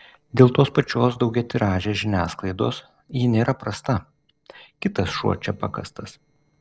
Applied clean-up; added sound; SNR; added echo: neural separator model SepFormer DNS4.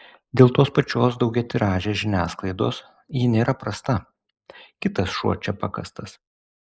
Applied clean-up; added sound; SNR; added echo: neural mask model Resemble Enhance denoiser.